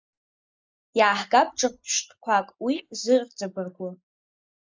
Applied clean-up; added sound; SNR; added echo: neural mask model Resemble Enhance denoiser.